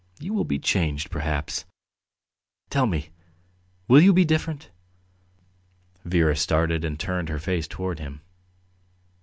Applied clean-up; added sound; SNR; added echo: none; none; none; none.